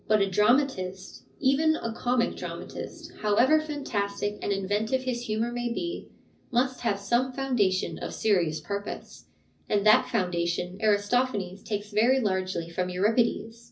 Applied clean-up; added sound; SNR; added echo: none; none; none; reverberation time 0.4 s.